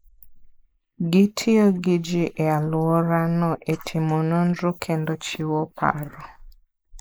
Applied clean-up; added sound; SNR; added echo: neural mask model Resemble Enhance denoiser.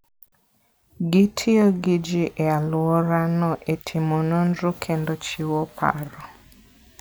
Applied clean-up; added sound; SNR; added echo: none; none; none; none.